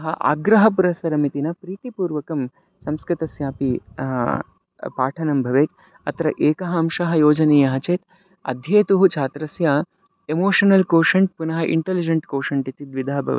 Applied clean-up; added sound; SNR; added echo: none; none; none; none.